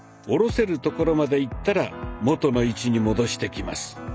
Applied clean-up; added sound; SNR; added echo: none; none; none; none.